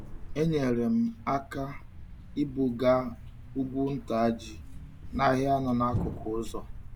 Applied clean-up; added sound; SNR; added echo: none; Thump, thud; 10 dB; none.